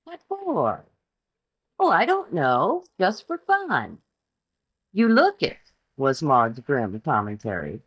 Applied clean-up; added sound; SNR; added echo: neural mask model DeepFilterNet 3.